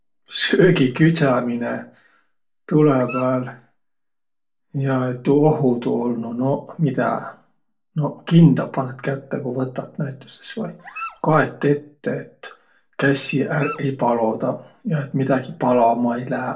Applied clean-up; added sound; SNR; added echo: none; Dog; 16 dB; reverberation time 0.3 s.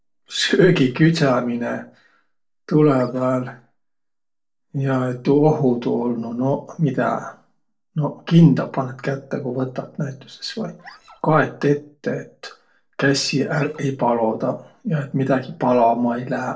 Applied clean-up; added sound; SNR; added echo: neural separator model SepFormer DNS4.